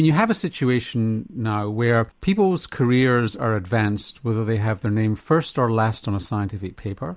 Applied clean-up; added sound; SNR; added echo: none; none; none; none.